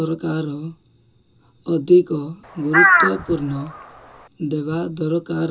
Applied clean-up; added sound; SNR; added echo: none; Crow; -3 dB; reverberation time 0.2 s.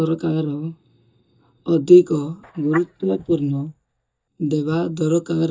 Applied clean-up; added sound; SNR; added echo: neural mask model DeepFilterNet 3.